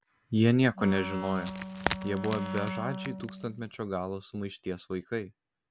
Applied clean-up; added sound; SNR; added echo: none; Wood + Wind instrument, woodwind instrument; 5 dB; none.